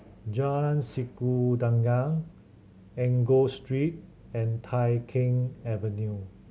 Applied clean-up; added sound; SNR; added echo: none; none; none; none.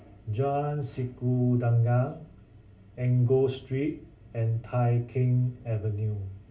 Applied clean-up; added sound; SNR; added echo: none; none; none; reverberation time 0.3 s.